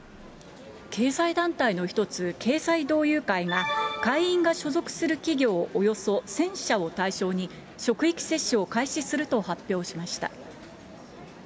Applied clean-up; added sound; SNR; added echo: none; none; none; none.